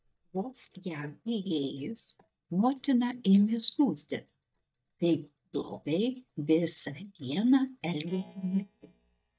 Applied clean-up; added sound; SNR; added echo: neural mask model DeepFilterNet 3.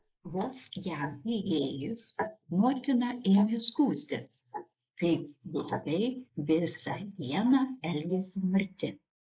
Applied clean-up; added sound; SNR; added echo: neural mask model Resemble Enhance denoiser.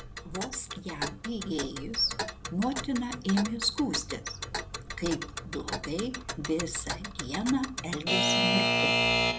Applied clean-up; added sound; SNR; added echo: none; Alarm / Clock; -1 dB; none.